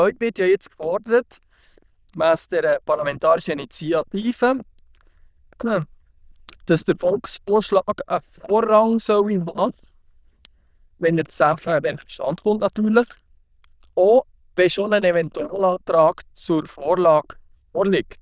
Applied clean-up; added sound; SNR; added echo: neural diffusion model UNIVERSE++.